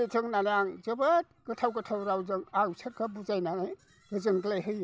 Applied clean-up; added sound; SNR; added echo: none; none; none; none.